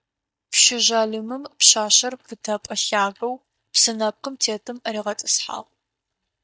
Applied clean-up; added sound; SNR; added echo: neural mask model DeepFilterNet 3.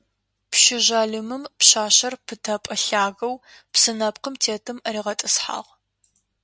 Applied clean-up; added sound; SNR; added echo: none; none; none; none.